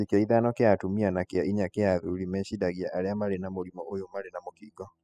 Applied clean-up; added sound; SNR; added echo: classical method spectral subtraction.